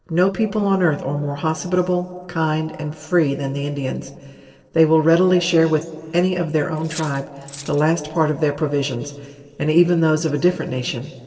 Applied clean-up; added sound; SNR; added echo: neural separator model SepFormer DNS4.